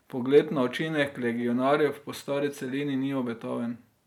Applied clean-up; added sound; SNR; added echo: none; none; none; none.